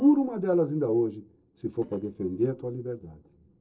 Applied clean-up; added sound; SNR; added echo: neural separator model SepFormer DNS4.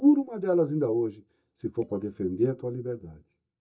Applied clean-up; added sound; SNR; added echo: neural mask model DeepFilterNet 3.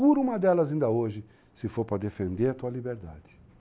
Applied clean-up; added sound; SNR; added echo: none; none; none; none.